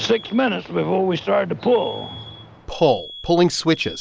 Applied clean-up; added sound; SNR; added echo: none; Alarm; 19 dB; none.